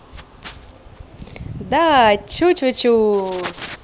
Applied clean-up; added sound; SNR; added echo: none; none; none; none.